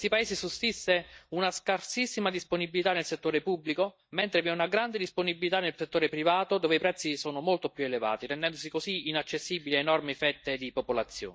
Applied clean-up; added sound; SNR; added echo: neural mask model DeepFilterNet 3.